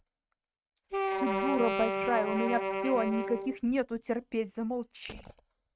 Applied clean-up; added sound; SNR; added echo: neural mask model RNNoise.